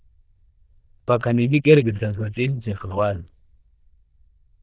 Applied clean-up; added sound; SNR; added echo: neural diffusion model UNIVERSE++.